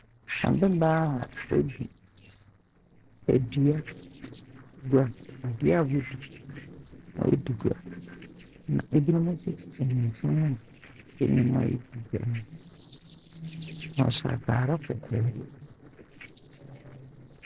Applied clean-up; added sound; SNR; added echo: neural separator model SepFormer DNS4.